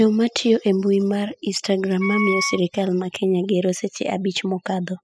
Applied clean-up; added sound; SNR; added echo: classical method spectral subtraction.